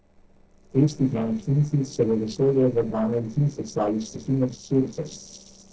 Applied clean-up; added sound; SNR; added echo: neural separator model SepFormer DNS4.